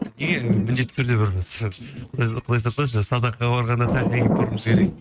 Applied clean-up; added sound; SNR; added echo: neural mask model RNNoise.